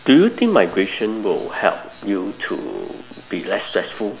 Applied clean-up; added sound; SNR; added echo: none; none; none; none.